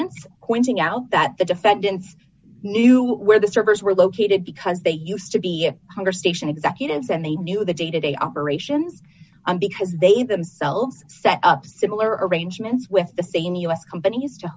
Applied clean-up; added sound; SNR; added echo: none; none; none; none.